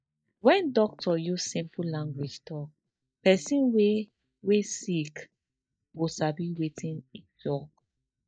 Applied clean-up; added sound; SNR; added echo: neural mask model DeepFilterNet 3.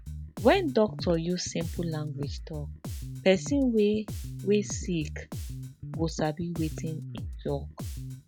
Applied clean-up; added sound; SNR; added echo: none; Bass guitar; 9 dB; none.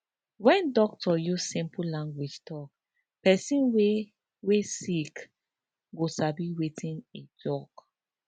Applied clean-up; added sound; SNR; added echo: none; none; none; none.